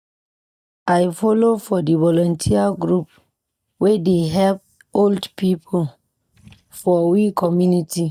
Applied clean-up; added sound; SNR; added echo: neural mask model DeepFilterNet 3.